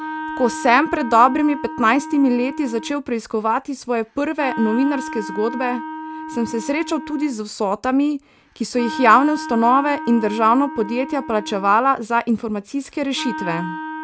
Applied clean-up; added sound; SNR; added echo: none; Wind instrument, woodwind instrument; 11 dB; none.